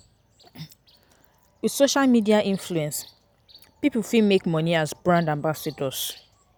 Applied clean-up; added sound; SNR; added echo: none; none; none; none.